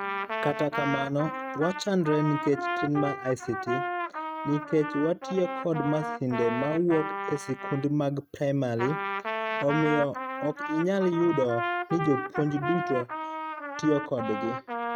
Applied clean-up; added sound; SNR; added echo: neural mask model RNNoise.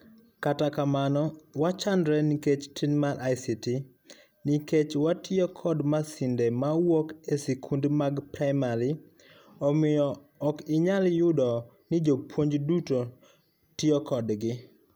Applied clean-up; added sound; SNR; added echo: none; none; none; none.